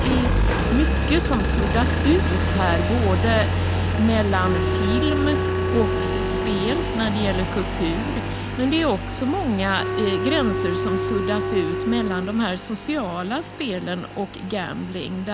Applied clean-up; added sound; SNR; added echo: none; Wind instrument, woodwind instrument + Engine; -1 dB; none.